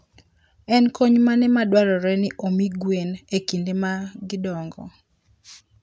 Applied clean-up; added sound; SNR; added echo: none; none; none; none.